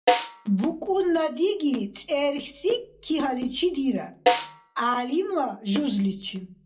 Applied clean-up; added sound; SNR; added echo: none; Snare drum; 1 dB; reverberation time 0.2 s.